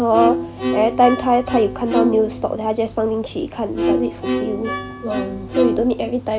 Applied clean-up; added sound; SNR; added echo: none; Bowed string instrument; 3 dB; none.